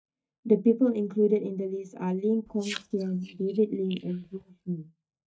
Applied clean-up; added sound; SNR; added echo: neural mask model DeepFilterNet 3.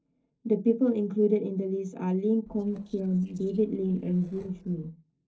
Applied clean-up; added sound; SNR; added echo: neural separator model SepFormer DNS4.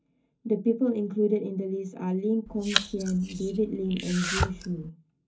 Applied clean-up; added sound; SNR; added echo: none; Domestic sounds, home sounds; 4 dB; reverberation time 0.3 s.